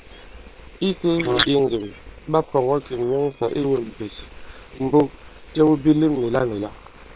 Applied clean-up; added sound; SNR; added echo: neural separator model SepFormer WHAM!.